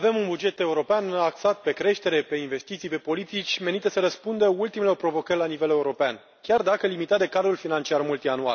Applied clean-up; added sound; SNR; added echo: none; none; none; none.